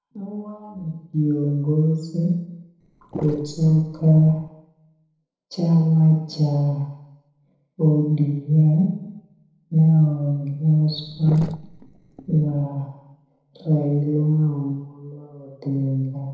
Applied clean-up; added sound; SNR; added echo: neural separator model SepFormer DNS4.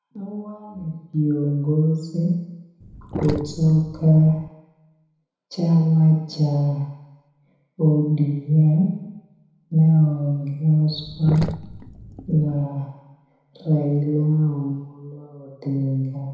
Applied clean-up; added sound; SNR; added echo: none; Sink (filling or washing); 11 dB; reverberation time 1.0 s.